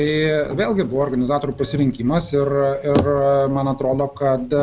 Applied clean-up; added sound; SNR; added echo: none; Bicycle; 12 dB; none.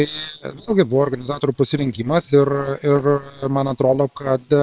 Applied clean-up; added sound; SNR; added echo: neural separator model SepFormer WHAM!.